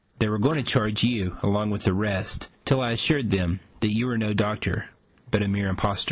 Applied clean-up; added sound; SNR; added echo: neural separator model SepFormer DNS4.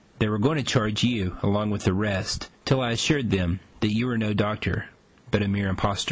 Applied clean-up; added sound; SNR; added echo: none; none; none; none.